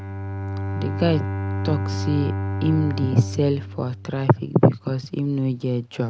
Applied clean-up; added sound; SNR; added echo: none; Bowed string instrument; 5 dB; none.